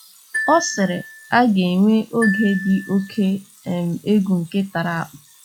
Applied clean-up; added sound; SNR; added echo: classical method log-MMSE.